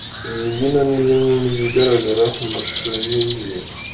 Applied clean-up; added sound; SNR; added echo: none; Crow; 10 dB; reverberation time 0.3 s.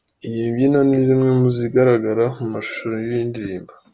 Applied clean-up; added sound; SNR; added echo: none; none; none; none.